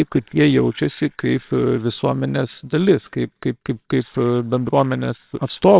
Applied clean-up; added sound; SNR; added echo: neural separator model SepFormer WHAMR!.